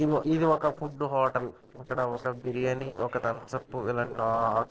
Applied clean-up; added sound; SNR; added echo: neural separator model SepFormer DNS4.